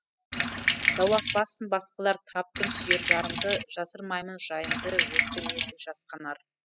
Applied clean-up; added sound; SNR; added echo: classical method spectral subtraction.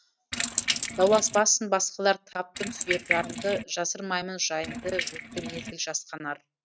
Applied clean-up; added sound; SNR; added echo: neural mask model RNNoise.